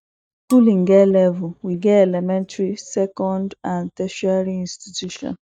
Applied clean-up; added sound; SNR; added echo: neural mask model DeepFilterNet 3.